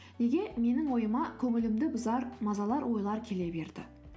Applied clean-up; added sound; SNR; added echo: none; none; none; none.